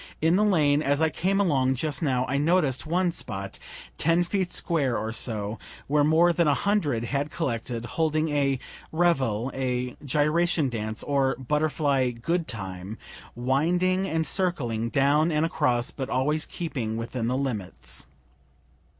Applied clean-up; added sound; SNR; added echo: none; none; none; none.